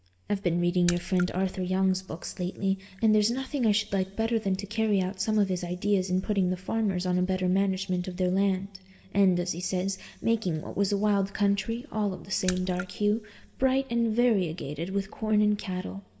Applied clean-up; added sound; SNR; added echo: none; Raindrop / Splash, splatter; 16 dB; reverberation time 1.8 s.